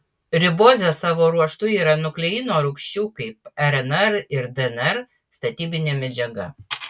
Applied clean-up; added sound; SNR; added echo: none; none; none; none.